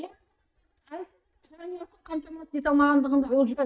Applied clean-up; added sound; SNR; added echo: neural mask model DeepFilterNet 3.